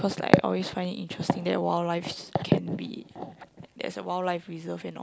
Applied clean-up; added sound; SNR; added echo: none; none; none; none.